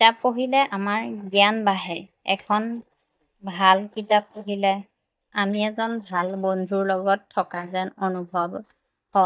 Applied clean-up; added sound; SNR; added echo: neural mask model DeepFilterNet 3.